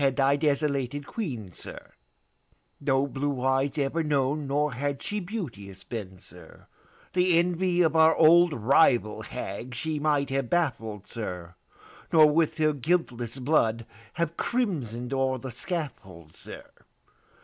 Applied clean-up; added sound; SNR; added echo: none; none; none; none.